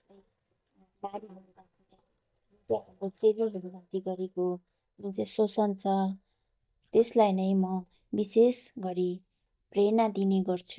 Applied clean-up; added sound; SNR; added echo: neural mask model DeepFilterNet 3.